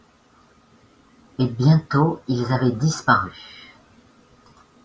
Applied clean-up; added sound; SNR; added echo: none; none; none; none.